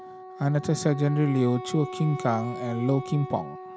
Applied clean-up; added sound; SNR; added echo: none; Wind instrument, woodwind instrument; 12 dB; none.